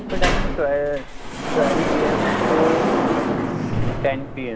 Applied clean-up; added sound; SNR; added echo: none; Sliding door; -4 dB; none.